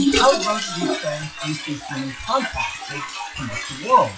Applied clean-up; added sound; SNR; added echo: classical method WPE with log-MMSE.